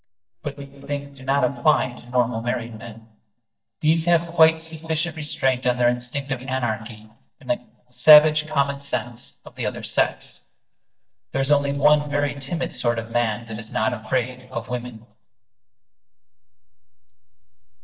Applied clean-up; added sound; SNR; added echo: neural mask model DeepFilterNet 3.